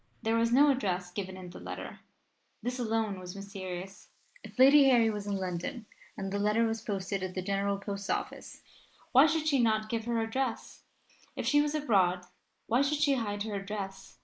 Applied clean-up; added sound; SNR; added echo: neural mask model Resemble Enhance denoiser.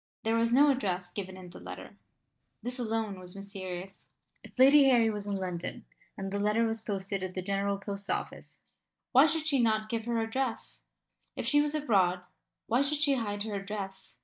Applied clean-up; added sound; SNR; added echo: neural mask model DeepFilterNet 3.